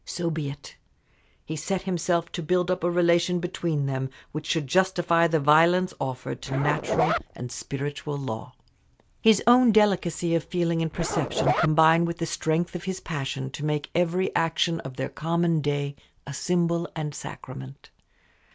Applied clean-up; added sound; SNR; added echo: none; Zipper (clothing); 3 dB; none.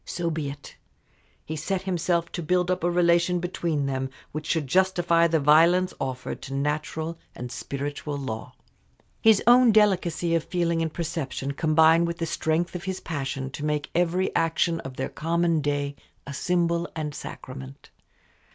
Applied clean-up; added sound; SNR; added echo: none; none; none; none.